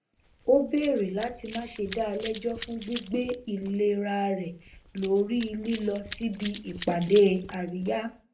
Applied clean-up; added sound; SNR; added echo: none; Run; 13 dB; reverberation time 0.3 s.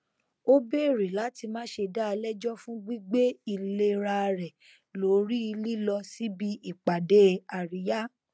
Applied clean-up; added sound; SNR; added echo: none; none; none; none.